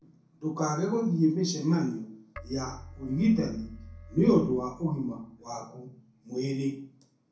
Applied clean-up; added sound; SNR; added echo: none; Keyboard (musical); 18 dB; reverberation time 0.6 s.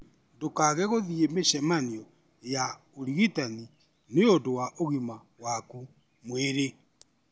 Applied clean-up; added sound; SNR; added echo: none; none; none; none.